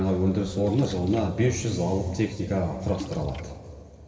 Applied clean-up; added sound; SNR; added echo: none; Splash, splatter; 18 dB; reverberation time 2.5 s.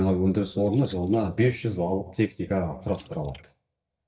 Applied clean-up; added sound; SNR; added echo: neural mask model DeepFilterNet 3.